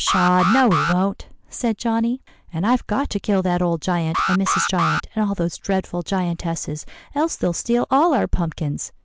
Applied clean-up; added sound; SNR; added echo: none; Alarm; 4 dB; none.